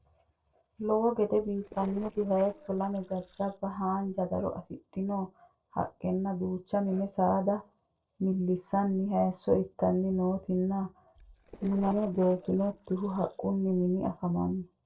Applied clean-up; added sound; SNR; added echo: neural separator model SepFormer DNS4.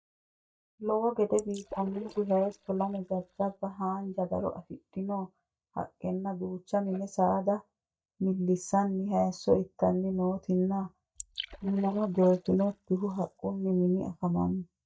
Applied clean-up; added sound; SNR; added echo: neural mask model DeepFilterNet 3.